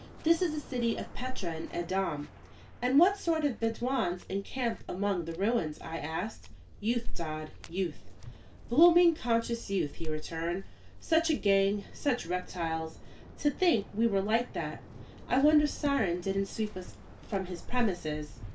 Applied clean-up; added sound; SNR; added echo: none; Waves, surf; 18 dB; reverberation time 0.2 s.